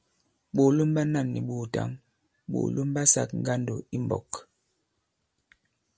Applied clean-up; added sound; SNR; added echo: none; none; none; none.